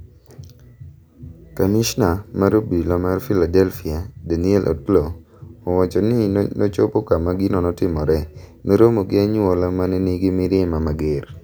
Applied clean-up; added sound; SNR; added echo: none; none; none; none.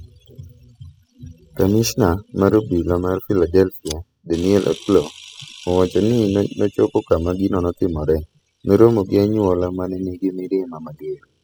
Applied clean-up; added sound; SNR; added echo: classical method spectral subtraction.